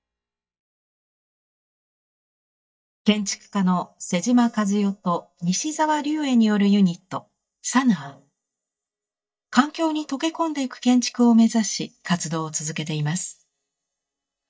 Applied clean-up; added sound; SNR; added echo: neural mask model DeepFilterNet 3.